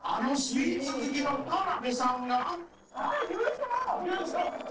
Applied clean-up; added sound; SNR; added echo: neural separator model SepFormer DNS4.